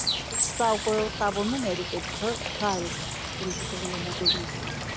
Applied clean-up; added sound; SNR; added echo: none; Water / Bird; 0 dB; none.